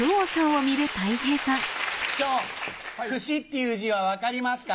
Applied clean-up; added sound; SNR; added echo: none; none; none; none.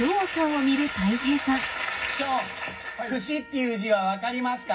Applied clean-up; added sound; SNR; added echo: none; Trumpet; 19 dB; reverberation time 0.4 s.